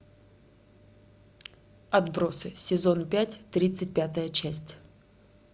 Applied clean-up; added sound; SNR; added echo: none; none; none; none.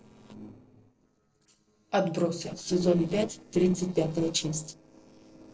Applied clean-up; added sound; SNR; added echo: neural separator model SepFormer DNS4.